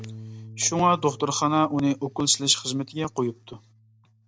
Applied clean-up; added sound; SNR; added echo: none; Bass guitar; 19 dB; none.